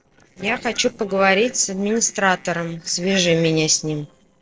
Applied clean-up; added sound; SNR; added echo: neural separator model SepFormer DNS4.